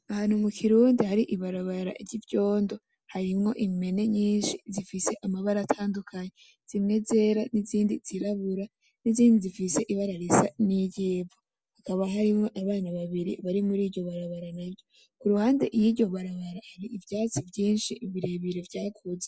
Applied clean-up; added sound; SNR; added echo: none; none; none; none.